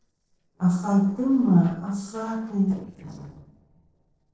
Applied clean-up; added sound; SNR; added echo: neural separator model SepFormer DNS4.